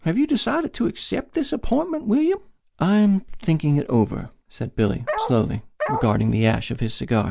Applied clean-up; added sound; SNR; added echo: none; Bark; 6 dB; none.